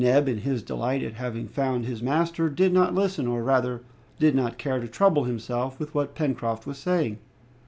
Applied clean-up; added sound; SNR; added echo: none; none; none; none.